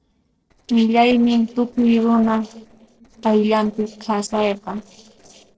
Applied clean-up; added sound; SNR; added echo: neural separator model SepFormer DNS4.